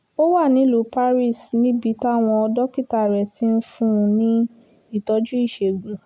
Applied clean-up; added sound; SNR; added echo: none; none; none; none.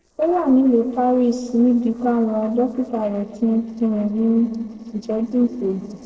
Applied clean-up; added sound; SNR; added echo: neural separator model SepFormer DNS4.